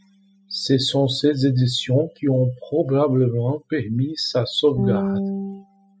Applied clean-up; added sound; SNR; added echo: classical method spectral subtraction.